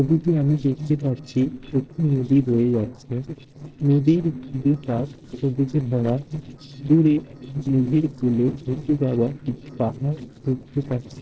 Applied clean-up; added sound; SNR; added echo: neural separator model SepFormer DNS4.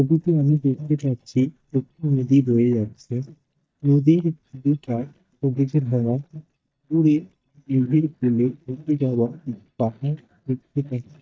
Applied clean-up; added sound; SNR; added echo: neural mask model DeepFilterNet 3.